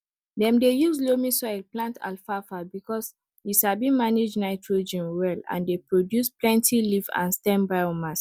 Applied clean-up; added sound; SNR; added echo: none; none; none; none.